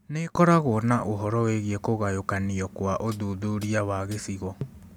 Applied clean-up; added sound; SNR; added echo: none; Hi-hat; 19 dB; none.